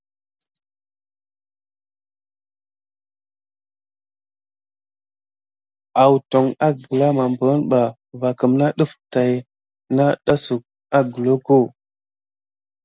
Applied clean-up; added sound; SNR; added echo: none; none; none; none.